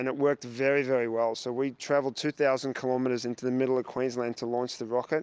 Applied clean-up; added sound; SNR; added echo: none; none; none; none.